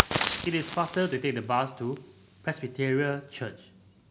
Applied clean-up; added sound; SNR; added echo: none; Fire; 5 dB; none.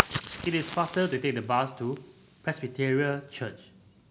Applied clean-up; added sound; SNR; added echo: neural mask model Resemble Enhance denoiser.